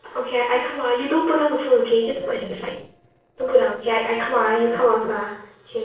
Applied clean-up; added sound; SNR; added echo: neural separator model SepFormer DNS4.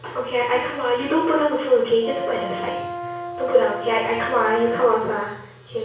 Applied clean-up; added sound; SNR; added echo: none; Brass instrument; 9 dB; reverberation time 0.6 s.